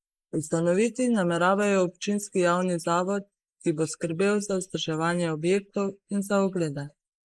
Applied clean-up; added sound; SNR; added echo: neural mask model Resemble Enhance denoiser.